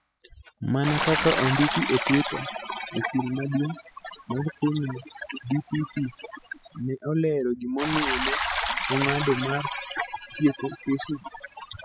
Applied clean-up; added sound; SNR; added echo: classical method spectral subtraction.